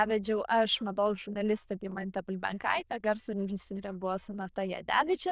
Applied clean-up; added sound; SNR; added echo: neural diffusion model UNIVERSE++.